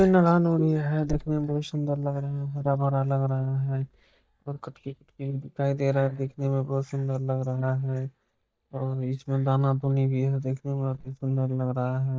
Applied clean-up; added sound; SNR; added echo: neural mask model DeepFilterNet 3.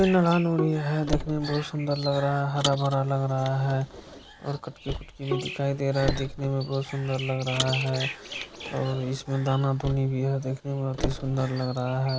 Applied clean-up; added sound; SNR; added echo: none; Bowed string instrument + Car; 10 dB; none.